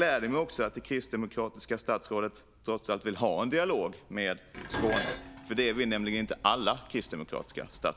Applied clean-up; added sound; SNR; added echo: none; Dishes, pots, and pans; 12 dB; none.